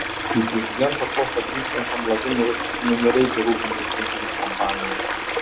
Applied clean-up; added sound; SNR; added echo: none; Stream; 1 dB; reverberation time 0.7 s.